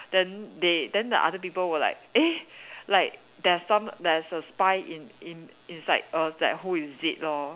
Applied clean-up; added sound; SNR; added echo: none; none; none; none.